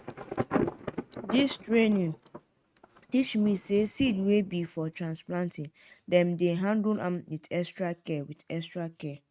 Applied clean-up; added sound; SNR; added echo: neural mask model RNNoise.